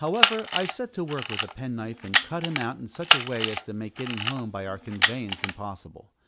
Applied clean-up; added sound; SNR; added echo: none; Camera; -4 dB; none.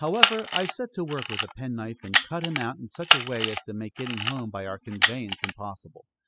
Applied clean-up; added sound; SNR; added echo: classical method spectral subtraction.